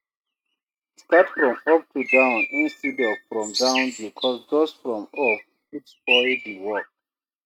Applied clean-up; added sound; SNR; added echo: neural mask model RNNoise.